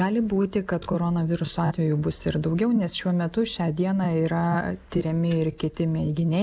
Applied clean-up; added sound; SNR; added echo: none; none; none; none.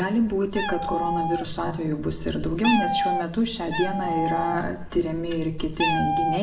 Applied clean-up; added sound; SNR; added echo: none; Meow; 2 dB; reverberation time 0.7 s.